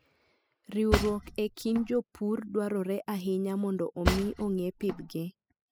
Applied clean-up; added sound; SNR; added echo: classical method spectral subtraction.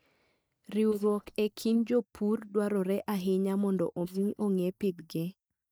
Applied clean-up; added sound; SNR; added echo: neural mask model DeepFilterNet 3.